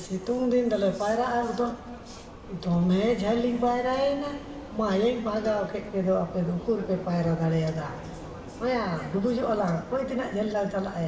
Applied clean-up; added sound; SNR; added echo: none; Vehicle; 15 dB; reverberation time 2.2 s.